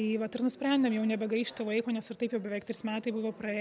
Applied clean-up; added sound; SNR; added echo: none; none; none; none.